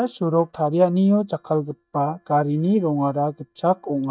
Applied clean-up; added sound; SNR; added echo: neural mask model DeepFilterNet 3.